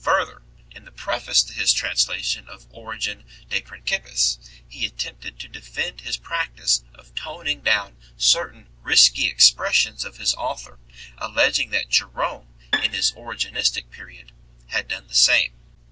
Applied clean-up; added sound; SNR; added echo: none; Bowed string instrument; 6 dB; none.